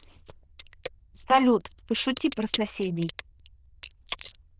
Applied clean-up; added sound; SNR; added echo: neural diffusion model UNIVERSE++.